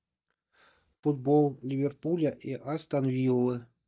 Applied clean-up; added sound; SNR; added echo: neural mask model DeepFilterNet 3.